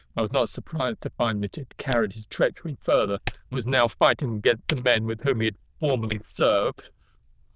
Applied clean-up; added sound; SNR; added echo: neural diffusion model UNIVERSE++.